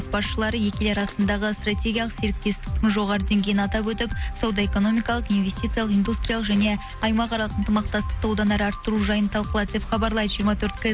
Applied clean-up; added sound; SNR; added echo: none; Mechanisms; 15 dB; none.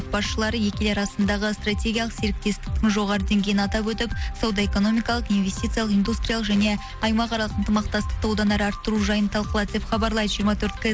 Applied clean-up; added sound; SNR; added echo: none; none; none; none.